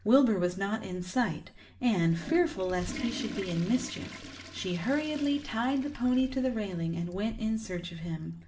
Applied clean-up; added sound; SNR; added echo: none; Toilet flush / Water; 16 dB; reverberation time 0.5 s.